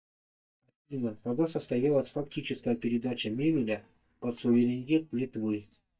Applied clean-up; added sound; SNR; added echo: neural mask model DeepFilterNet 3.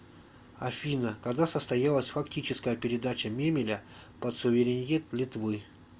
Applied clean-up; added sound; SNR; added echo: none; none; none; none.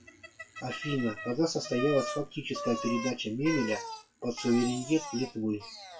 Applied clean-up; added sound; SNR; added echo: classical method WPE with log-MMSE.